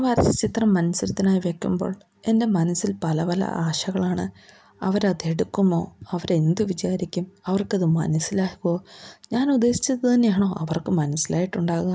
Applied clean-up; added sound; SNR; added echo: none; none; none; none.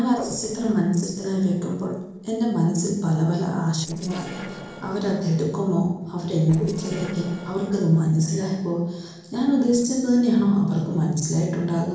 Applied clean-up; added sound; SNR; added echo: neural separator model SepFormer DNS4.